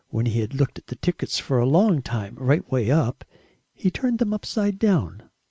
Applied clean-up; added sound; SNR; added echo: none; none; none; none.